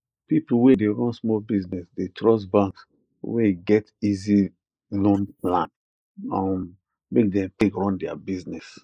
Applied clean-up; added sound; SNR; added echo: neural mask model Resemble Enhance denoiser.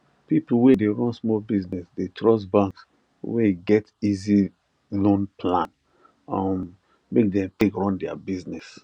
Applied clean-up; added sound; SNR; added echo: none; none; none; none.